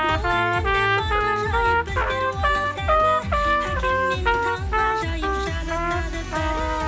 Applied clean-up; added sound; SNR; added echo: none; Trumpet; -4 dB; reverberation time 0.5 s.